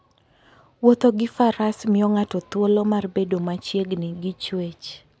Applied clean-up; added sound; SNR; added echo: none; none; none; none.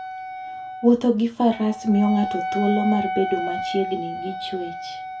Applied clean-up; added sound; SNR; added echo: none; Wind instrument, woodwind instrument; 7 dB; reverberation time 0.2 s.